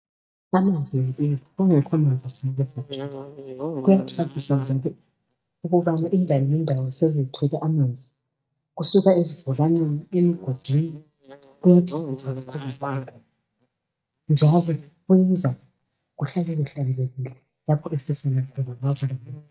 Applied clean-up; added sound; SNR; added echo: neural mask model DeepFilterNet 3.